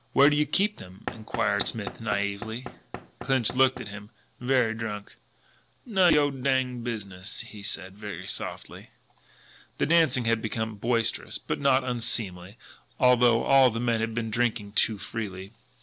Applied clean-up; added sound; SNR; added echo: none; Knock / Wood; 12 dB; none.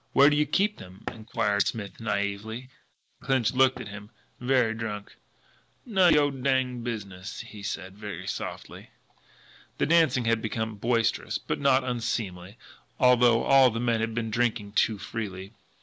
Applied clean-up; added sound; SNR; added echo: neural mask model Resemble Enhance denoiser.